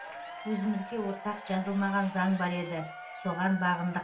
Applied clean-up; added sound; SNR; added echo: none; Applause / Crowd / Cheering; 12 dB; reverberation time 0.3 s.